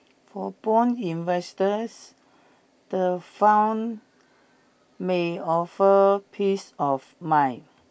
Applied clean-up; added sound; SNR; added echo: none; none; none; none.